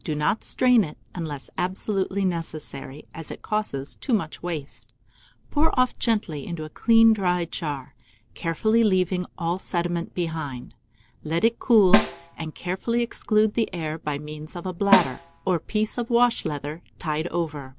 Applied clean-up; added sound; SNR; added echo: none; Snare drum; 3 dB; none.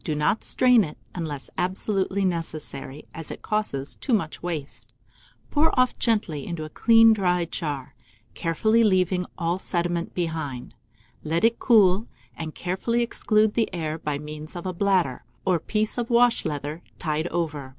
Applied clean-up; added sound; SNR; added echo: none; none; none; none.